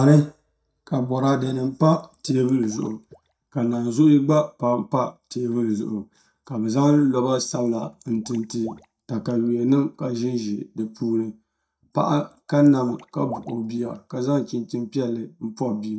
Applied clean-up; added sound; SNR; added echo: neural mask model DeepFilterNet 3.